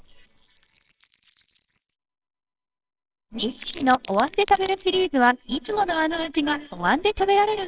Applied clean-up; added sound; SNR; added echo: neural separator model SepFormer WHAMR!.